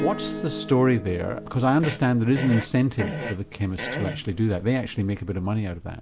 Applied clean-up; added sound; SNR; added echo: none; Fart + Acoustic guitar / Strum; 10 dB; none.